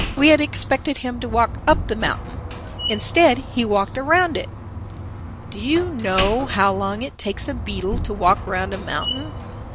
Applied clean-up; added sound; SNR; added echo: none; Slam; 8 dB; none.